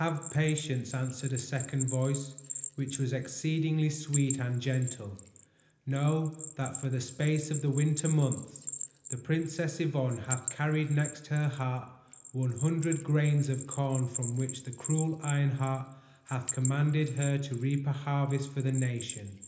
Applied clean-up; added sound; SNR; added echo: none; Bell; 11 dB; reverberation time 0.8 s.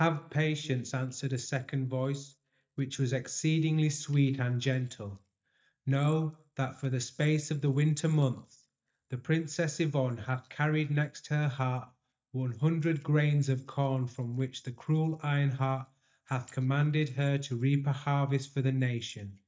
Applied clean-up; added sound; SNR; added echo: neural mask model DeepFilterNet 3.